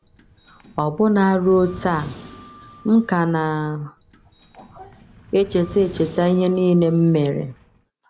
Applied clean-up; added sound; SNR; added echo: none; Sliding door; 13 dB; none.